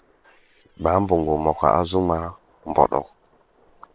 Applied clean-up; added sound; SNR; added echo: neural separator model SepFormer WHAM!.